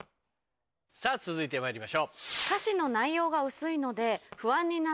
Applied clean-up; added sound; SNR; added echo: none; Whoosh, swoosh, swish / Fireworks; 13 dB; none.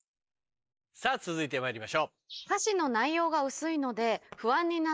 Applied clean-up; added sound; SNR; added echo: neural mask model Resemble Enhance denoiser.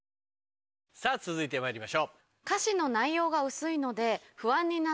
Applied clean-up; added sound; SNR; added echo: none; none; none; none.